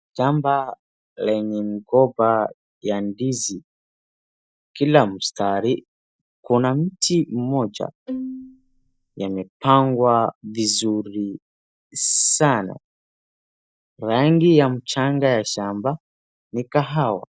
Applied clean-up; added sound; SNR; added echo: neural mask model DeepFilterNet 3.